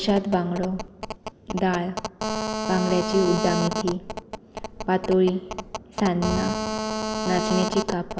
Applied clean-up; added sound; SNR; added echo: none; Telephone; 4 dB; none.